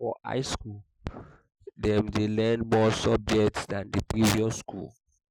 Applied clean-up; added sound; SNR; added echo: none; none; none; none.